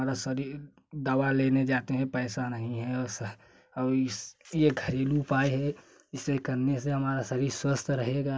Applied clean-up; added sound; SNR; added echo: none; none; none; none.